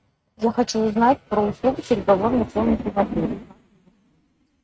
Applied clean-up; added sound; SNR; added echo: neural mask model RNNoise.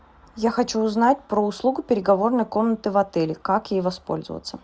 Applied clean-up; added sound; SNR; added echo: none; none; none; none.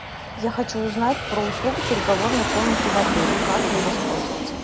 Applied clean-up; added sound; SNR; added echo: none; Aircraft; -1 dB; none.